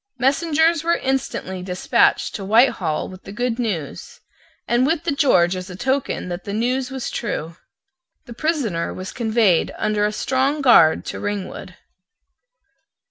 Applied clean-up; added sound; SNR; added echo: none; none; none; none.